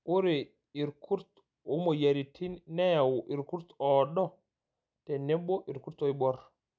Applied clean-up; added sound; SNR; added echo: none; none; none; none.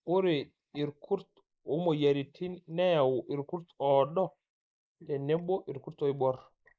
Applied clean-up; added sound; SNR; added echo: neural mask model Resemble Enhance denoiser.